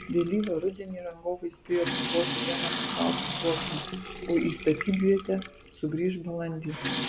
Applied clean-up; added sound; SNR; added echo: none; Sink (filling or washing) / Water tap, faucet; 2 dB; none.